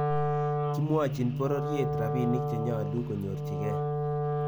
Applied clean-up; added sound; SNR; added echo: none; Wind instrument, woodwind instrument; -2 dB; none.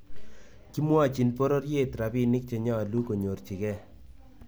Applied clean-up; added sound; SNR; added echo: none; none; none; none.